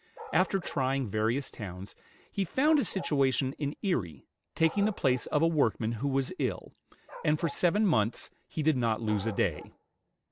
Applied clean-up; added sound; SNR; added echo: none; Bark; 19 dB; none.